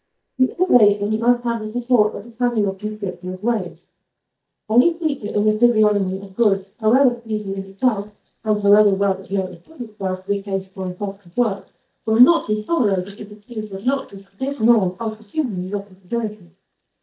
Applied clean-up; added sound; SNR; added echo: neural mask model DeepFilterNet 3.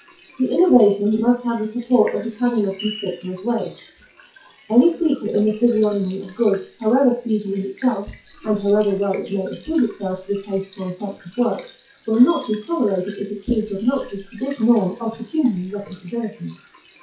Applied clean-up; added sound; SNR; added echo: classical method WPE with log-MMSE.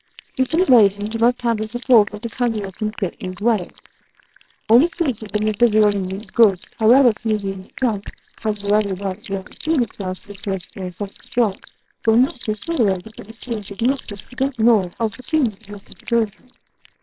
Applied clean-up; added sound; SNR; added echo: neural separator model SepFormer WHAMR!.